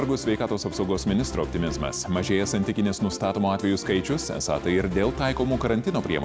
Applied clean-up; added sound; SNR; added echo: none; Wind instrument, woodwind instrument; 18 dB; none.